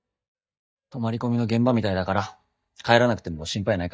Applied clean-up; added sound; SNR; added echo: neural mask model DeepFilterNet 3.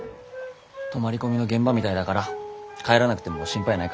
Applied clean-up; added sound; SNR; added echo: none; Wind instrument, woodwind instrument; 16 dB; none.